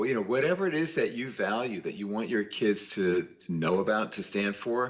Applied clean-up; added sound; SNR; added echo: none; none; none; reverberation time 0.6 s.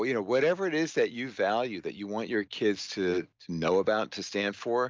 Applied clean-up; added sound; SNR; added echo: none; none; none; none.